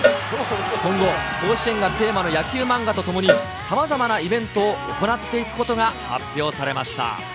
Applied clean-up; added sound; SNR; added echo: none; Cowbell; 5 dB; none.